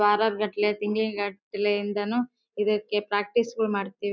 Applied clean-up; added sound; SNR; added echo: none; none; none; none.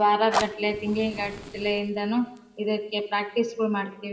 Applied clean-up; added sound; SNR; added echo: none; Fire; 11 dB; reverberation time 0.8 s.